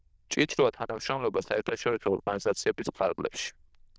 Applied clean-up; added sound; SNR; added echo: neural diffusion model UNIVERSE++.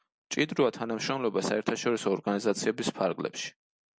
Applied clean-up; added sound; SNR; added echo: none; none; none; none.